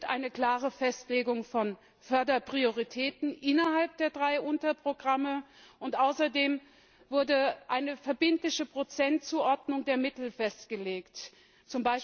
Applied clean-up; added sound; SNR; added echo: none; none; none; none.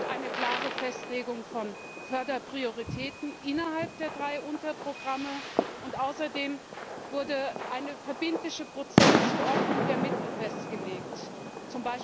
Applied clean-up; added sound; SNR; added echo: none; Fireworks; -2 dB; none.